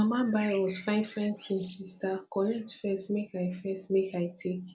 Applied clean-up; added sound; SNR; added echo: none; Bird; 20 dB; none.